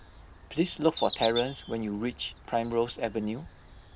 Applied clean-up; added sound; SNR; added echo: none; Bird vocalization, bird call, bird song; 12 dB; none.